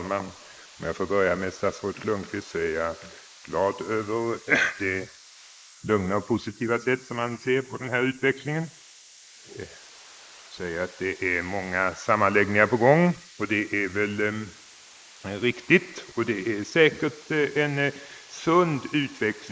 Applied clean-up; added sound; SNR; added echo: neural mask model Resemble Enhance denoiser.